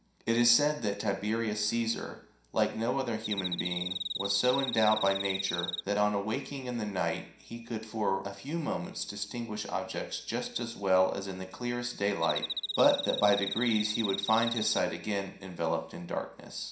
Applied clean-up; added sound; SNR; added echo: none; Cricket; 5 dB; reverberation time 0.5 s.